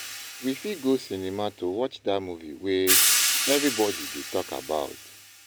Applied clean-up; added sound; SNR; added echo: none; Hi-hat; 0 dB; none.